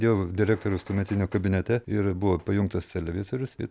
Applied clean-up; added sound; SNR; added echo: none; none; none; none.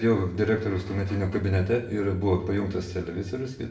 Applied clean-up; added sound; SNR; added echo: none; none; none; reverberation time 0.6 s.